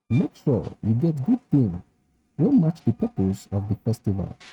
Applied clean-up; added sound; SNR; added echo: neural mask model RNNoise.